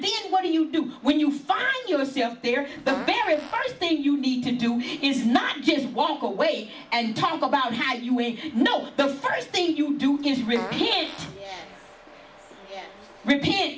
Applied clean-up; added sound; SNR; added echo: none; Fart; 15 dB; none.